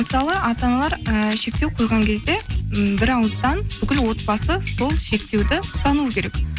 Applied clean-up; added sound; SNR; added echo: none; Keys jangling + Bowed string instrument; 15 dB; none.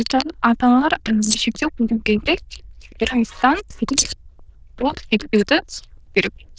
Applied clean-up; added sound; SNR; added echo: neural diffusion model UNIVERSE++.